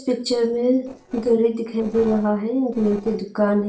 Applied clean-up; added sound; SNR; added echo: neural separator model SepFormer DNS4.